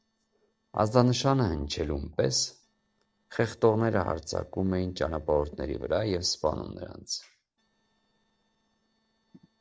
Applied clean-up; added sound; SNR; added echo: neural separator model SepFormer DNS4.